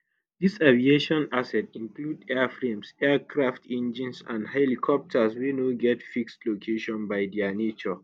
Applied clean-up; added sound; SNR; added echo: none; none; none; none.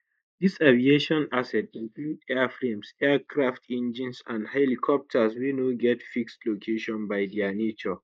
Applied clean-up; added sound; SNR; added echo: neural mask model Resemble Enhance denoiser.